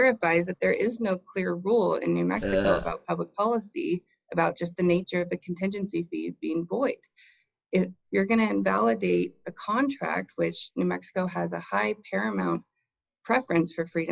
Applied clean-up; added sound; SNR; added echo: classical method log-MMSE.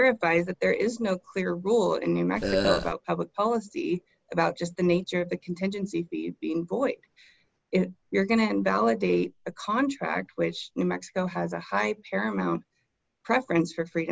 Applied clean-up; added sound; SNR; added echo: none; Burping, eructation; -2 dB; none.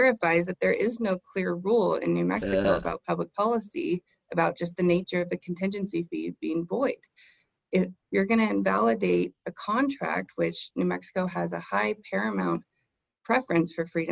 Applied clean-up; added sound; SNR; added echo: neural mask model RNNoise.